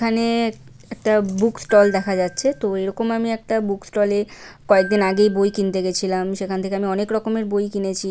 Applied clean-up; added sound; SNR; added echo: none; Glockenspiel; 20 dB; none.